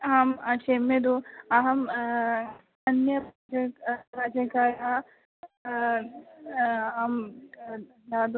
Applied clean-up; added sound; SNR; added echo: none; none; none; none.